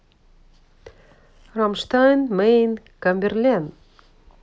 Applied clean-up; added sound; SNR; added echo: none; none; none; none.